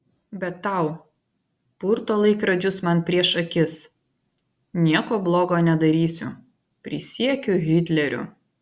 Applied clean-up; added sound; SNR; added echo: none; none; none; none.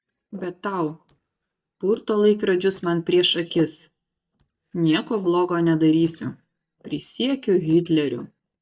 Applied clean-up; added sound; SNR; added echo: neural mask model DeepFilterNet 3.